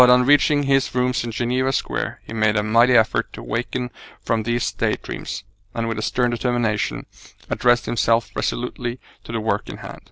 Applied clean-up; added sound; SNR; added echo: none; none; none; none.